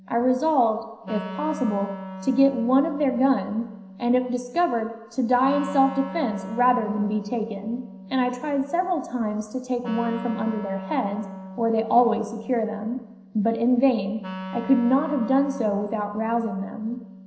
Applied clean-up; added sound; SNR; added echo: none; Wind instrument, woodwind instrument; 14 dB; reverberation time 0.9 s.